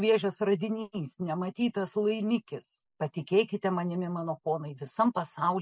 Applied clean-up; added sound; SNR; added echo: none; none; none; none.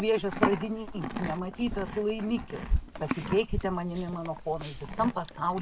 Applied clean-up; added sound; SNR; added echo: none; Livestock, farm animals, working animals; 3 dB; none.